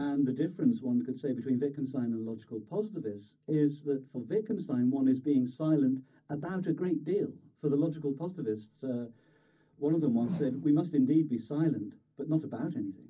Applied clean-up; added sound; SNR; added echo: none; Whoosh, swoosh, swish; 10 dB; reverberation time 0.4 s.